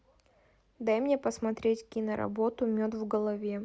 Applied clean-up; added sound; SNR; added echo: none; none; none; none.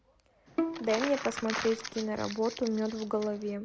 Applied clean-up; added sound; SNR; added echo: none; Crumpling, crinkling + Bowed string instrument; 6 dB; none.